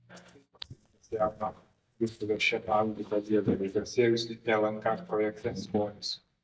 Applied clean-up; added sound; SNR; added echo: neural mask model DeepFilterNet 3.